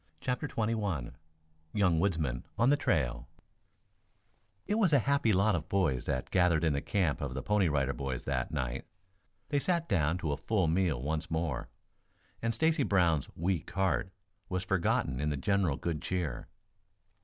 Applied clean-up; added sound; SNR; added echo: none; none; none; none.